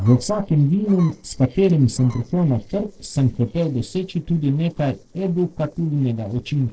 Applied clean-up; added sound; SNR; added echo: neural separator model SepFormer DNS4.